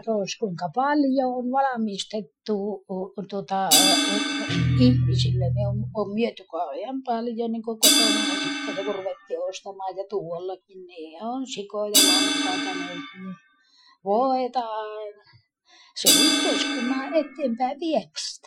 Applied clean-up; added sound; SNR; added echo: classical method Wiener filter.